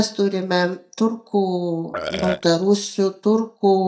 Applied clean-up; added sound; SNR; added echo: neural mask model DeepFilterNet 3.